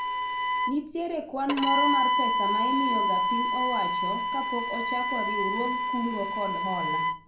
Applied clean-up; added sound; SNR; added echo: none; Bowed string instrument; -5 dB; reverberation time 0.5 s.